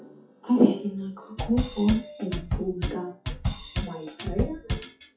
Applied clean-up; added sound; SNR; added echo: classical method WPE with log-MMSE.